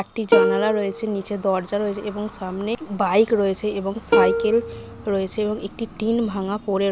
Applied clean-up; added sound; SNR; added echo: none; Plucked string instrument; 1 dB; none.